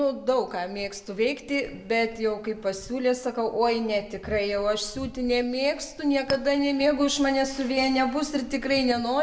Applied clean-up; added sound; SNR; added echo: none; Chink, clink; 13 dB; none.